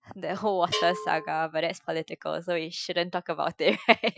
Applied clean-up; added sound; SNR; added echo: classical method Wiener filter.